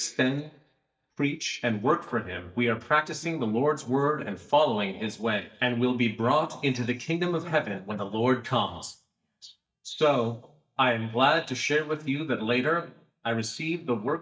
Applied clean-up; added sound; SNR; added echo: neural mask model DeepFilterNet 3.